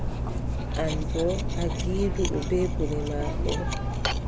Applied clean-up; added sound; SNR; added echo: none; Cutlery, silverware; -3 dB; none.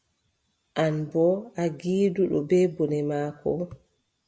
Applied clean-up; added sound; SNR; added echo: none; none; none; none.